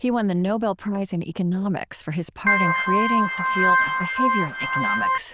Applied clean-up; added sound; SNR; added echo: neural diffusion model UNIVERSE++.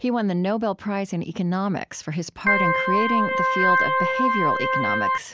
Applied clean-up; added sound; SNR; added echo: none; Organ; -5 dB; none.